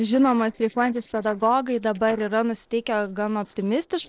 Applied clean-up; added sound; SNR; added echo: neural separator model SepFormer DNS4.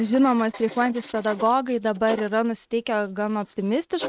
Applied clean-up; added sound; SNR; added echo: neural mask model RNNoise.